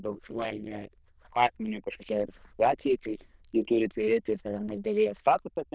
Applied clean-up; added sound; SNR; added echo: neural diffusion model UNIVERSE++.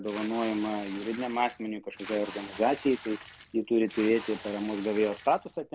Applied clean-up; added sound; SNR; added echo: none; Water / Splash, splatter; 14 dB; none.